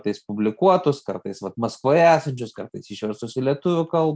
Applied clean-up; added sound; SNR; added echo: none; none; none; none.